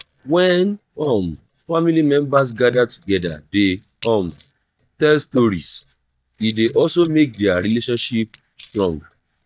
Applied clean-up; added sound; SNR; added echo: neural mask model DeepFilterNet 3.